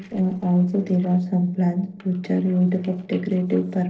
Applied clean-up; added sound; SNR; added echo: neural separator model SepFormer DNS4.